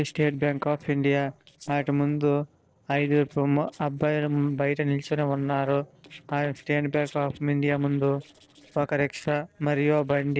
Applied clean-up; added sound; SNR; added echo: neural separator model SepFormer DNS4.